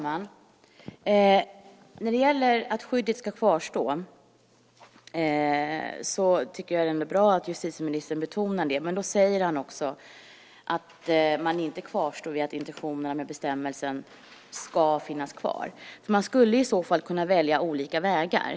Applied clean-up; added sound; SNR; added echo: none; none; none; none.